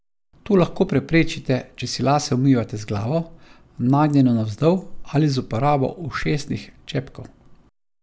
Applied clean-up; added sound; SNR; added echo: none; none; none; none.